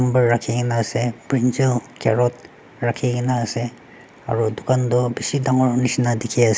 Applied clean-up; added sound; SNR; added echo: none; none; none; none.